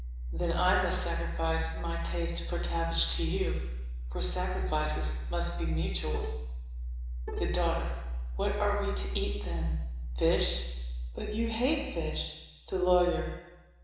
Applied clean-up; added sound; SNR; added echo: neural separator model SepFormer DNS4.